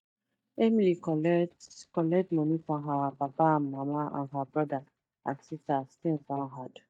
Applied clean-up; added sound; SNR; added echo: neural mask model DeepFilterNet 3.